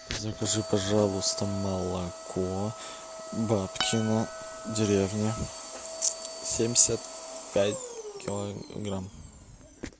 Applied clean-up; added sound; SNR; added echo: none; Acoustic guitar; 8 dB; none.